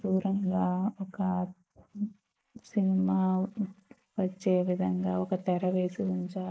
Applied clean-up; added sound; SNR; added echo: neural mask model Resemble Enhance denoiser.